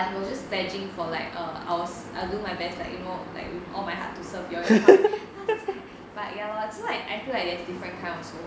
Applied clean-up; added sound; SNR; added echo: none; none; none; none.